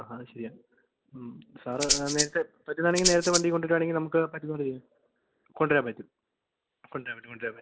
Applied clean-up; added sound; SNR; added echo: none; Rattle (instrument); -1 dB; none.